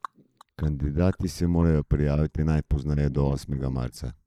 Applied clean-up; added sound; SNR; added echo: neural mask model DeepFilterNet 3.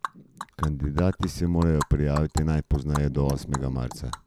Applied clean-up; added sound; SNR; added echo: none; Animal; 12 dB; none.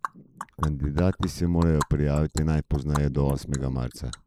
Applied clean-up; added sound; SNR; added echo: neural mask model Resemble Enhance denoiser.